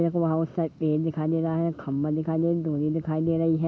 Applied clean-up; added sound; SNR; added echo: none; none; none; none.